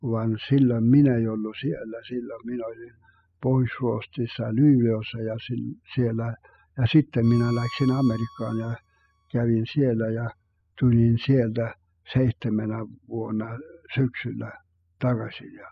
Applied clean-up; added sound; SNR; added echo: classical method spectral subtraction.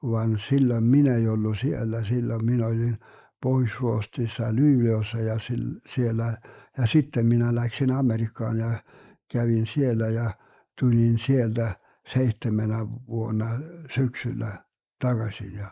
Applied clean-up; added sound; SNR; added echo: neural mask model Resemble Enhance denoiser.